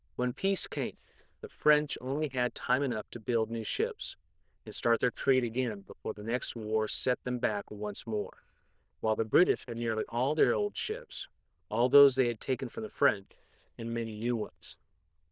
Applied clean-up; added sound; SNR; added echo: neural diffusion model UNIVERSE++.